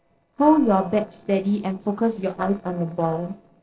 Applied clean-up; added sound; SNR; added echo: neural separator model SepFormer DNS4.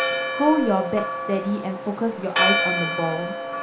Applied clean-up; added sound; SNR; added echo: none; Church bell; 1 dB; reverberation time 0.4 s.